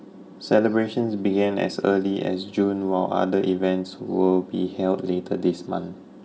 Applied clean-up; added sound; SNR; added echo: none; none; none; reverberation time 2.0 s.